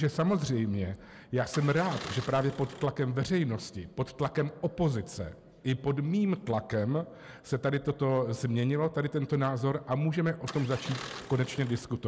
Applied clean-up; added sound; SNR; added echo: none; Engine starting; 13 dB; none.